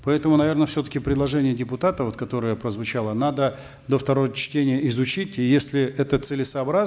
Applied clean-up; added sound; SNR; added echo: none; none; none; none.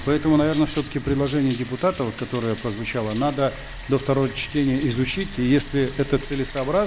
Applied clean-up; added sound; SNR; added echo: none; Bathtub (filling or washing) + Sliding door; 14 dB; none.